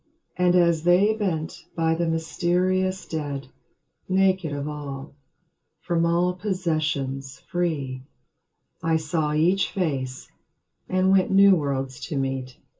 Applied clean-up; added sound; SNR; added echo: none; none; none; reverberation time 0.2 s.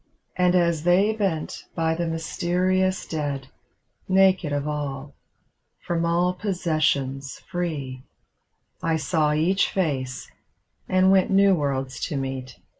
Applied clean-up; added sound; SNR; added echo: none; none; none; none.